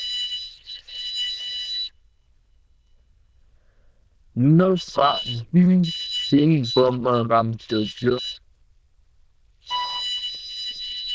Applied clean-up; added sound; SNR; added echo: neural diffusion model UNIVERSE++.